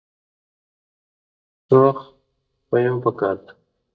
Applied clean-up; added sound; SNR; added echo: neural mask model DeepFilterNet 3.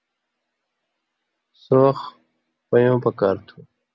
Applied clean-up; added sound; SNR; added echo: none; none; none; none.